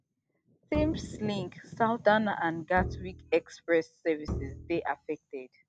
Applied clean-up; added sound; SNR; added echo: none; Bowed string instrument; 9 dB; none.